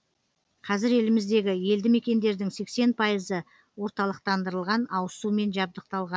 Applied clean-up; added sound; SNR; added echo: none; none; none; none.